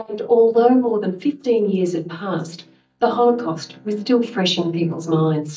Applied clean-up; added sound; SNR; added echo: neural mask model DeepFilterNet 3.